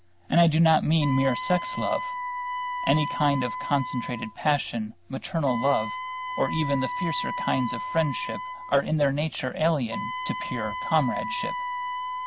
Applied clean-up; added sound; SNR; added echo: none; Wind instrument, woodwind instrument; 7 dB; none.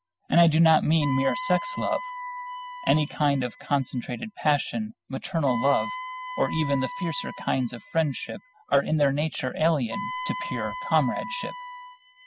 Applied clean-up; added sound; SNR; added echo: classical method spectral subtraction.